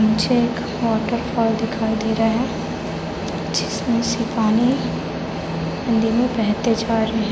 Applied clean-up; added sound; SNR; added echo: none; none; none; none.